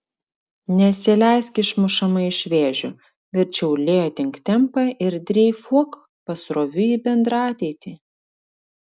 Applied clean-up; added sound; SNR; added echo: none; none; none; none.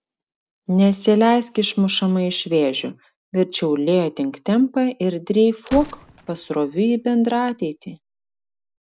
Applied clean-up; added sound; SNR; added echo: none; Gunshot, gunfire; 20 dB; none.